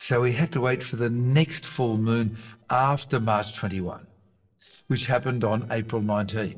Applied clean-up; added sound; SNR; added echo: neural separator model SepFormer DNS4.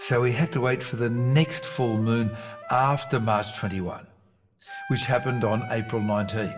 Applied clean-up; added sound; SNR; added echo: none; Wind instrument, woodwind instrument; 15 dB; reverberation time 0.6 s.